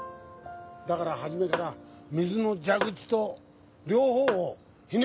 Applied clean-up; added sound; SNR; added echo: none; Tap / Hammer; 9 dB; none.